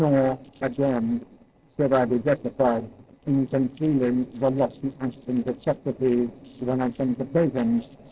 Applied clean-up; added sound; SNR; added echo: neural separator model SepFormer DNS4.